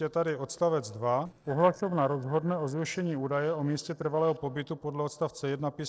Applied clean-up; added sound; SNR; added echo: neural separator model SepFormer DNS4.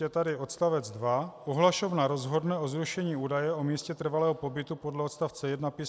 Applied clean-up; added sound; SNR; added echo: none; none; none; none.